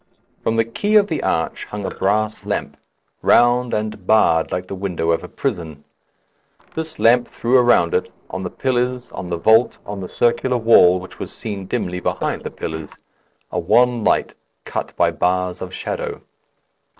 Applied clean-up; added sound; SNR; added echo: neural separator model SepFormer DNS4.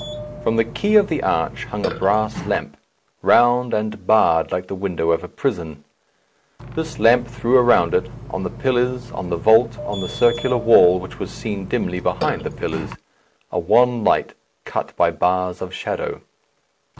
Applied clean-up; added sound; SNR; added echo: none; Burping, eructation; 15 dB; none.